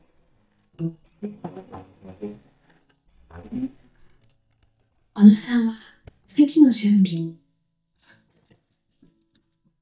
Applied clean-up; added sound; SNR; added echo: neural mask model DeepFilterNet 3.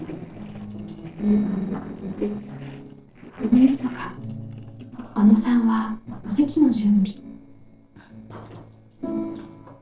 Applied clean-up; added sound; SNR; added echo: neural separator model SepFormer DNS4.